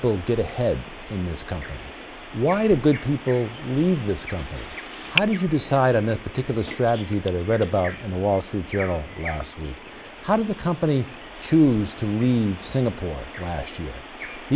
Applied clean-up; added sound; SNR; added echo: none; Bird vocalization, bird call, bird song; 13 dB; none.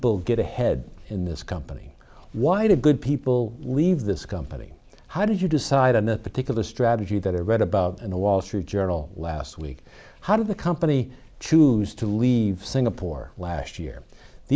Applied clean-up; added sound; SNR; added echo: none; none; none; none.